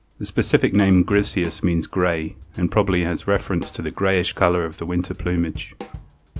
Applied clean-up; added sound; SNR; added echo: none; Drum / Drum kit; 19 dB; none.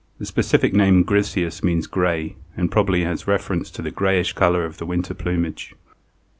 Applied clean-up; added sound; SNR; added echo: none; none; none; none.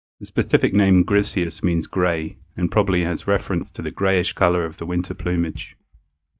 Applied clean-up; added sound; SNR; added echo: neural mask model DeepFilterNet 3.